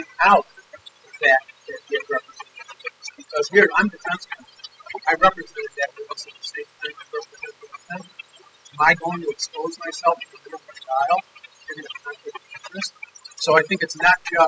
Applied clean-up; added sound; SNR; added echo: classical method spectral subtraction.